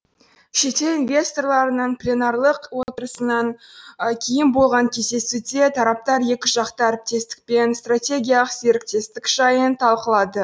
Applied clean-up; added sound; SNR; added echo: none; none; none; none.